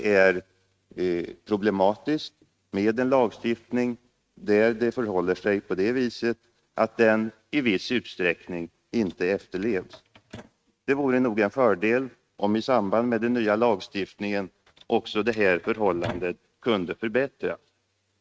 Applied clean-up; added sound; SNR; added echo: neural mask model RNNoise.